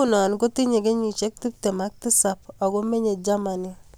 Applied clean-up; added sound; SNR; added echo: none; none; none; none.